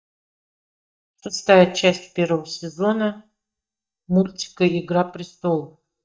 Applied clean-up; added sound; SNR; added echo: neural mask model DeepFilterNet 3.